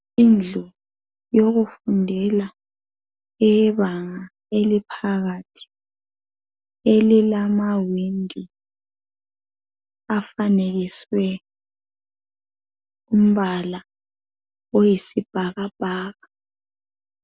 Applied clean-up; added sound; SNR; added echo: none; none; none; none.